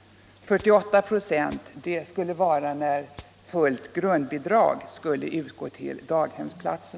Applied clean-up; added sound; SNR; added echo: none; Rattle (instrument); 17 dB; none.